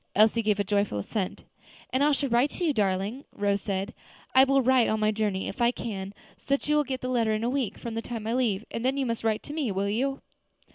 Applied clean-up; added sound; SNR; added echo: none; none; none; none.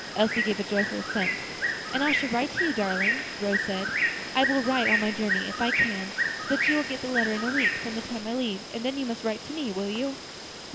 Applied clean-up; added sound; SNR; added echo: none; Bird; 0 dB; none.